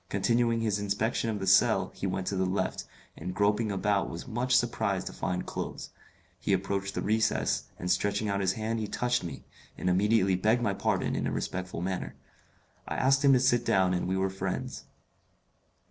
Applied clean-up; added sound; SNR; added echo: none; none; none; none.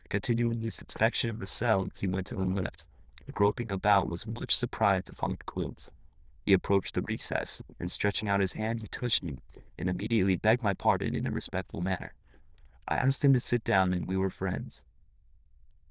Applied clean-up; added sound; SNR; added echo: neural diffusion model UNIVERSE++.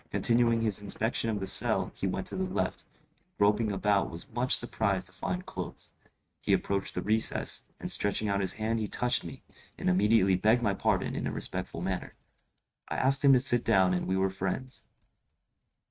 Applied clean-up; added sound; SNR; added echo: neural mask model RNNoise.